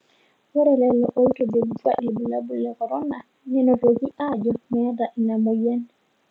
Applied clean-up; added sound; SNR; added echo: none; none; none; none.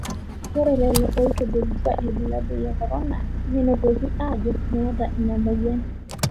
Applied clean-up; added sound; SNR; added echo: none; Engine; 1 dB; none.